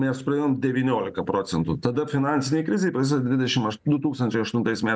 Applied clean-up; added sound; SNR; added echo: none; none; none; none.